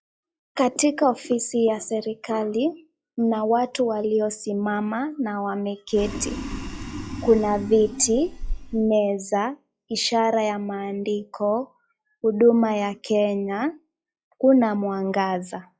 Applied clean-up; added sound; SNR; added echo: classical method log-MMSE.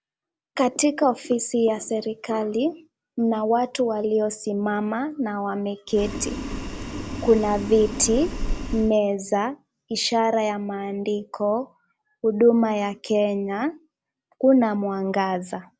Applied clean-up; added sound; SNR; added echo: none; Boiling; 6 dB; none.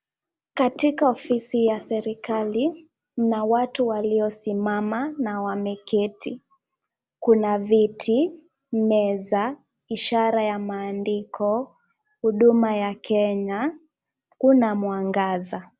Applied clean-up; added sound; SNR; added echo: none; none; none; none.